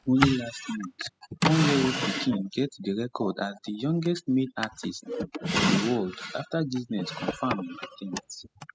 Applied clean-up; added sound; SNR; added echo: classical method spectral subtraction.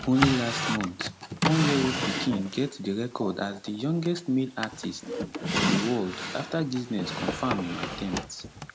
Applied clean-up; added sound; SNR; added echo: none; Drawer open or close; 3 dB; none.